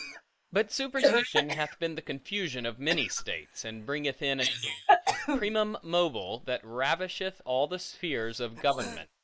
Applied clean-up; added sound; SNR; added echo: neural mask model Resemble Enhance denoiser.